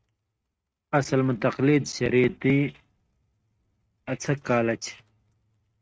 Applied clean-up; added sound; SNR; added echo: neural mask model RNNoise.